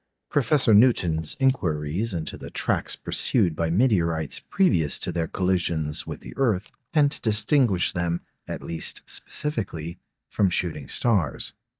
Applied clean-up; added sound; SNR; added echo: neural mask model DeepFilterNet 3.